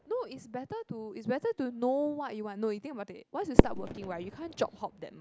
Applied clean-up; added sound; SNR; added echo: none; Fireworks; -2 dB; none.